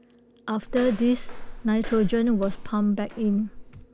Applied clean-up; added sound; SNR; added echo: none; Walk, footsteps; 9 dB; none.